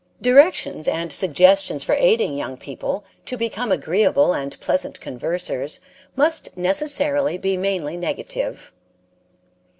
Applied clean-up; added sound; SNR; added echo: none; none; none; none.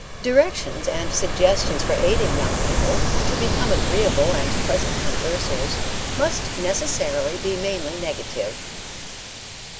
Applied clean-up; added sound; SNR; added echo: none; Ocean; -1 dB; none.